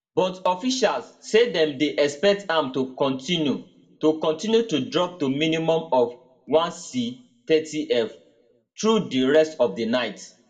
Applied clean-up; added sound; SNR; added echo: none; none; none; reverberation time 0.4 s.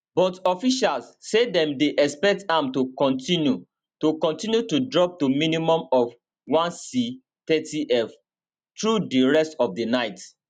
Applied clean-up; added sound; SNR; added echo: none; none; none; none.